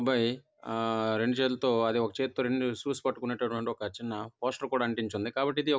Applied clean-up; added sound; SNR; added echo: none; none; none; none.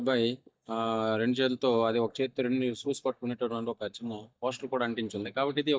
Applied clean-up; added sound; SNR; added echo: neural mask model DeepFilterNet 3.